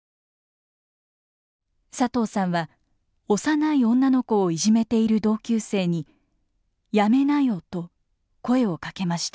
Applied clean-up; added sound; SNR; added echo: none; none; none; none.